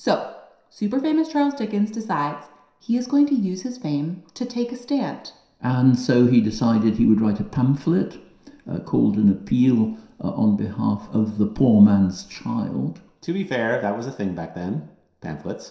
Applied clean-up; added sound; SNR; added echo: none; none; none; reverberation time 0.7 s.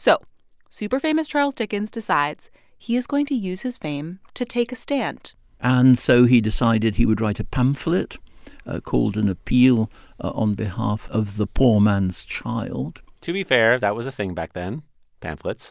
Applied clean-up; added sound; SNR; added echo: none; none; none; none.